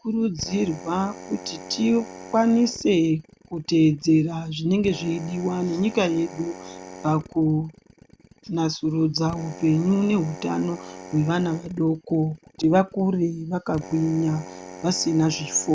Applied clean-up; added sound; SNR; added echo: none; Drill; 18 dB; none.